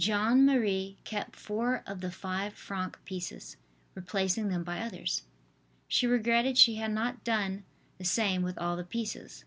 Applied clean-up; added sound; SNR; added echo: none; none; none; none.